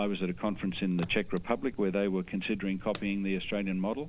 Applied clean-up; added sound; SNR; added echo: none; Fire; 13 dB; none.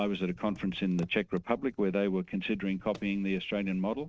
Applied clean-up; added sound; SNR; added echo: neural mask model RNNoise.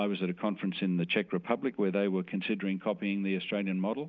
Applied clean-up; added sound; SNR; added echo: none; none; none; none.